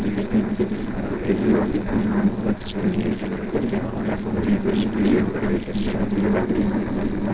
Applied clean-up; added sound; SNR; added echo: neural separator model SepFormer DNS4.